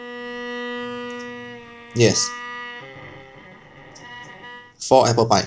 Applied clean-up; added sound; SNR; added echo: none; Bowed string instrument; 11 dB; none.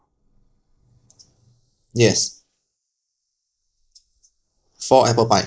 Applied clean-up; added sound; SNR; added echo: neural mask model Resemble Enhance denoiser.